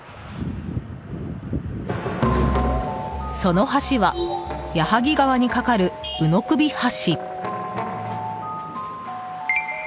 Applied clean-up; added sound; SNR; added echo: none; none; none; none.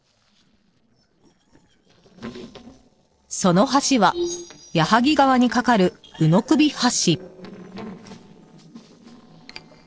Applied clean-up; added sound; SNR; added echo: neural separator model SepFormer DNS4.